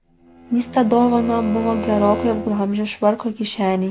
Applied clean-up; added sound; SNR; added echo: none; Bowed string instrument; 11 dB; none.